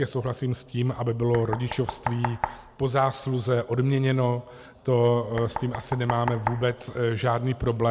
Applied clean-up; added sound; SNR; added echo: none; Knock; 11 dB; none.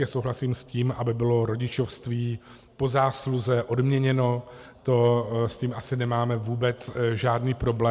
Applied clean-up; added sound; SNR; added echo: none; none; none; none.